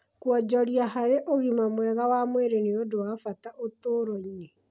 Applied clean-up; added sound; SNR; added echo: none; none; none; none.